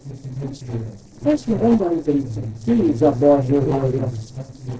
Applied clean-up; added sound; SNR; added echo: neural separator model SepFormer DNS4.